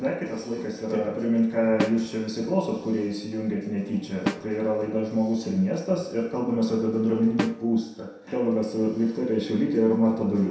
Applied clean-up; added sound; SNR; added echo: none; Snare drum; 9 dB; reverberation time 0.7 s.